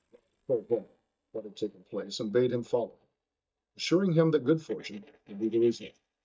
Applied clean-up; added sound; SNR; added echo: neural mask model DeepFilterNet 3.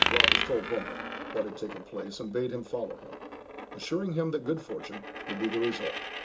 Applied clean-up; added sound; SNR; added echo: none; Coin (dropping); 0 dB; reverberation time 0.2 s.